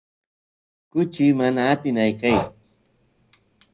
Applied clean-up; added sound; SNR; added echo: none; Breathing; 12 dB; reverberation time 0.4 s.